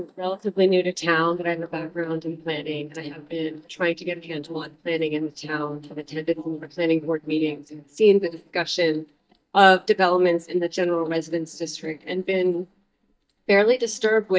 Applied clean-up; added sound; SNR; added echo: neural mask model DeepFilterNet 3.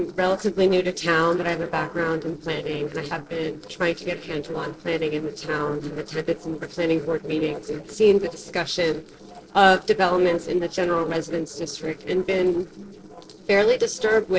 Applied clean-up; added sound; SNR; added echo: neural separator model SepFormer DNS4.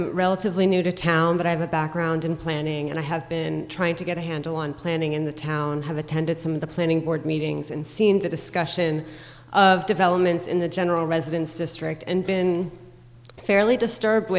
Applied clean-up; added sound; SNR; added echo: none; none; none; none.